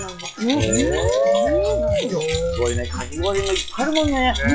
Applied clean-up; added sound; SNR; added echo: classical method log-MMSE.